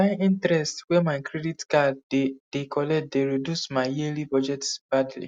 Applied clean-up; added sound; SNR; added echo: none; none; none; none.